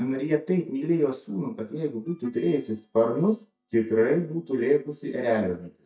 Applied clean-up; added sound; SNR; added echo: neural mask model DeepFilterNet 3.